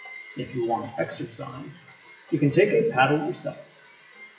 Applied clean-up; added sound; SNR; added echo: classical method WPE with log-MMSE.